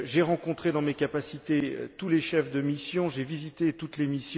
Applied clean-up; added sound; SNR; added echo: none; none; none; none.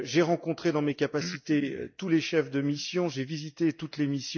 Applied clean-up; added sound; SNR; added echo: neural mask model DeepFilterNet 3.